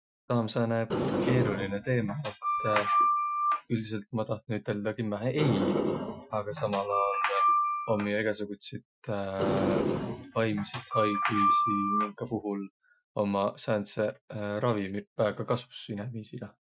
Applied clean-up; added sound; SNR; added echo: classical method Wiener filter.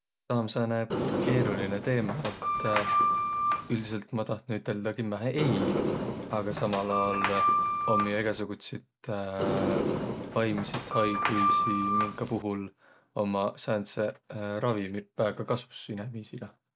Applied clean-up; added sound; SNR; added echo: none; Sliding door; -3 dB; none.